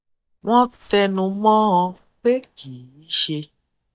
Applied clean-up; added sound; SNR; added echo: neural mask model DeepFilterNet 3.